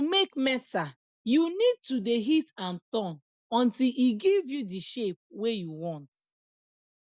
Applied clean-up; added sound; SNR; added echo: none; none; none; none.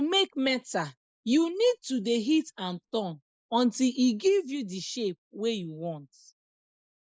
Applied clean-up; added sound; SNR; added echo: neural mask model Resemble Enhance denoiser.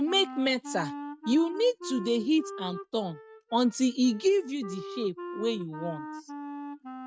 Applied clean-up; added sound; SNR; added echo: neural mask model RNNoise.